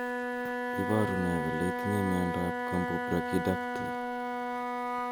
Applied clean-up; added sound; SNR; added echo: none; Wind instrument, woodwind instrument; 0 dB; none.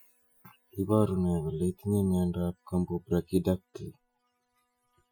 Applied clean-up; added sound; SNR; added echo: classical method Wiener filter.